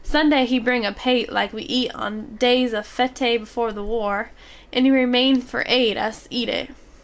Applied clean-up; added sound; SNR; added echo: none; Liquid; 17 dB; none.